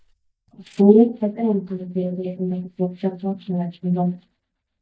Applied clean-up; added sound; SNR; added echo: neural mask model DeepFilterNet 3.